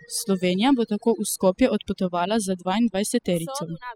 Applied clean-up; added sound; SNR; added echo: classical method spectral subtraction.